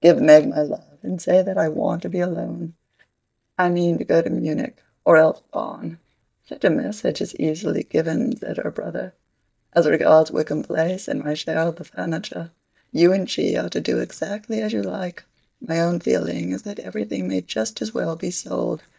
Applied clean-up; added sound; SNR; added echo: neural mask model DeepFilterNet 3.